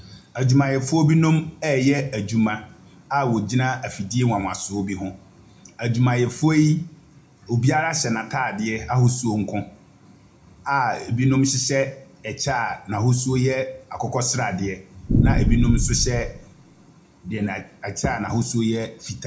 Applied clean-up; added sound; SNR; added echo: none; Boom; -2 dB; reverberation time 0.3 s.